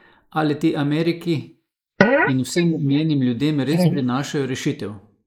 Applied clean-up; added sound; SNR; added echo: neural mask model Resemble Enhance denoiser.